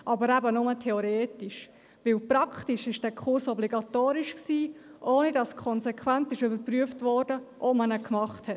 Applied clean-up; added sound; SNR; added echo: none; none; none; none.